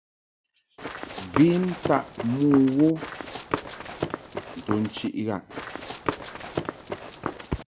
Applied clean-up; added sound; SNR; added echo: none; Run; 7 dB; none.